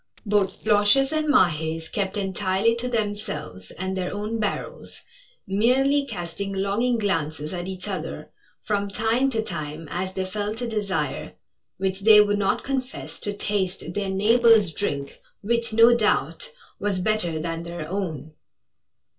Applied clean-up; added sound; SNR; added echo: neural separator model SepFormer DNS4.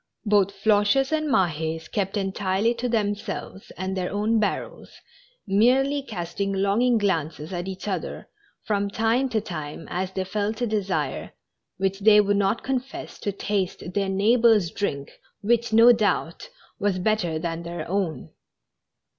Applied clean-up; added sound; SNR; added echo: none; none; none; none.